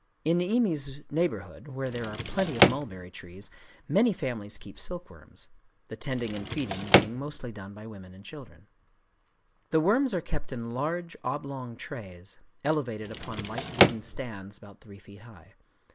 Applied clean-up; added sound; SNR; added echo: none; Drawer open or close; -5 dB; none.